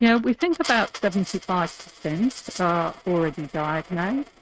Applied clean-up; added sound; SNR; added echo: neural mask model RNNoise.